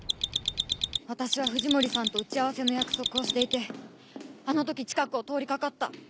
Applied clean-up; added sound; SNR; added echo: none; Mechanisms; 1 dB; none.